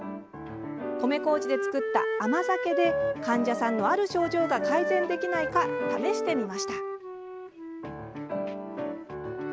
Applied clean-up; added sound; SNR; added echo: none; Wind instrument, woodwind instrument; 4 dB; none.